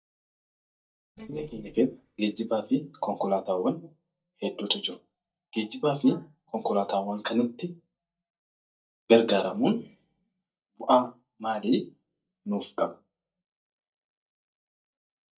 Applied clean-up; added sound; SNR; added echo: neural mask model DeepFilterNet 3.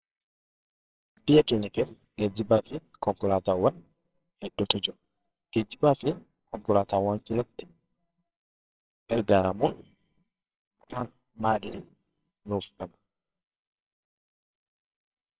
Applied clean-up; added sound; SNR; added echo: neural separator model SepFormer WHAMR!.